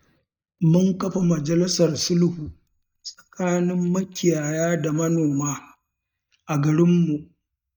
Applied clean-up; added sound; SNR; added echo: neural mask model DeepFilterNet 3.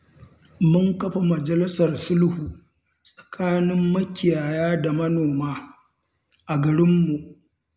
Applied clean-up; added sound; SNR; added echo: none; none; none; none.